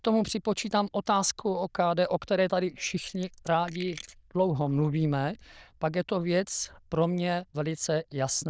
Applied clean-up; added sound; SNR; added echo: neural diffusion model UNIVERSE++.